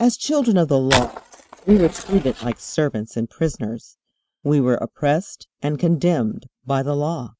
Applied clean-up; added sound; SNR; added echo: neural mask model RNNoise.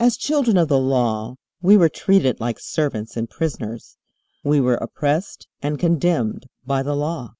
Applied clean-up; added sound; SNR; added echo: none; none; none; none.